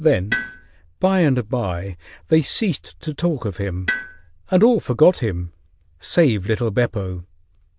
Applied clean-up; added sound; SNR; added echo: neural diffusion model UNIVERSE++.